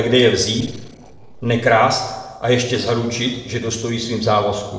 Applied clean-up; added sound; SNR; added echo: neural separator model SepFormer DNS4.